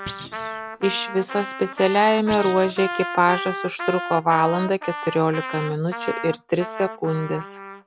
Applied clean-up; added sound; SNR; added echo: none; Trumpet + Thump, thud; 9 dB; none.